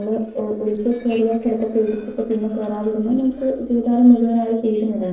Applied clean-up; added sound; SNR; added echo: neural separator model SepFormer DNS4.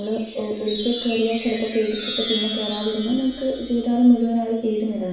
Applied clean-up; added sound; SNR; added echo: none; Chime; -1 dB; reverberation time 0.7 s.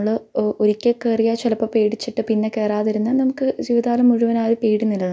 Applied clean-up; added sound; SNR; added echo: none; none; none; none.